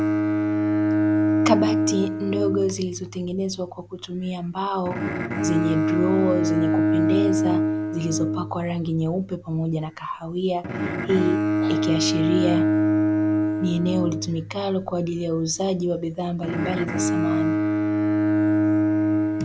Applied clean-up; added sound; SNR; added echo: none; Bowed string instrument; -3 dB; none.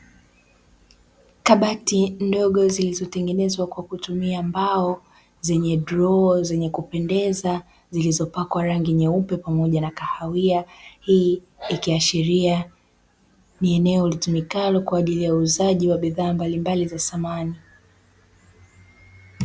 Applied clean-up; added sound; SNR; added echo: none; none; none; none.